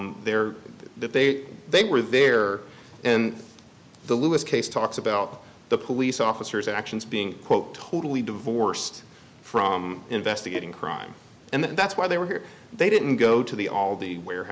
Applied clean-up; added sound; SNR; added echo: none; none; none; none.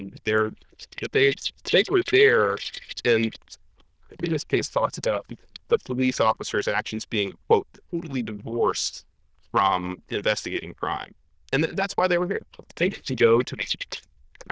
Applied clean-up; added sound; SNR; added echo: neural diffusion model UNIVERSE++.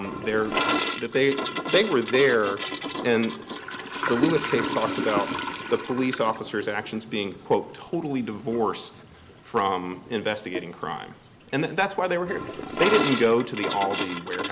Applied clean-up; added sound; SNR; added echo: none; Toilet flush / Gurgling; 5 dB; none.